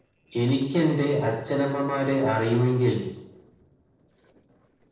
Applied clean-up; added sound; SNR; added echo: neural separator model SepFormer DNS4.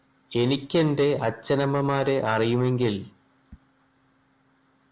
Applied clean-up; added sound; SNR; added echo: none; none; none; none.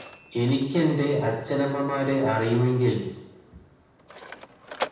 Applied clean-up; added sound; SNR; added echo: none; Mechanisms; 15 dB; reverberation time 0.9 s.